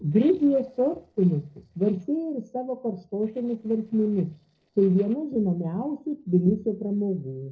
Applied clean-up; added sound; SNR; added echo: neural separator model SepFormer DNS4.